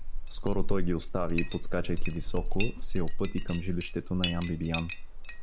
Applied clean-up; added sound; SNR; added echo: none; Chink, clink; -5 dB; none.